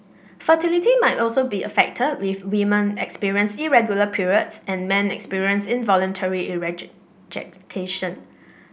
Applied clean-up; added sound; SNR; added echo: none; none; none; none.